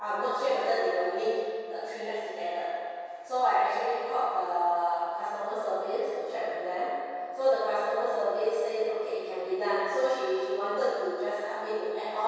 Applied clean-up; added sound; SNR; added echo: none; none; none; reverberation time 2.2 s.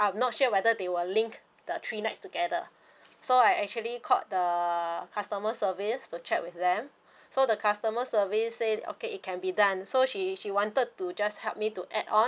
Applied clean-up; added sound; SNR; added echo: none; none; none; none.